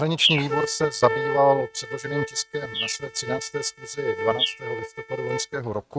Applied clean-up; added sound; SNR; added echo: neural mask model RNNoise.